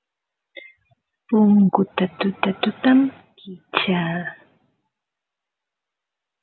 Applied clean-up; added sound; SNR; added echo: none; none; none; none.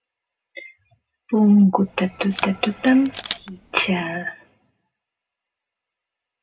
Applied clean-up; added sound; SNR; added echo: none; Camera; 13 dB; reverberation time 0.2 s.